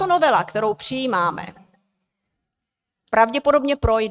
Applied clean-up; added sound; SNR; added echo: neural mask model RNNoise.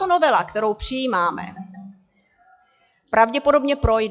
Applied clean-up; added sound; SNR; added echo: classical method log-MMSE.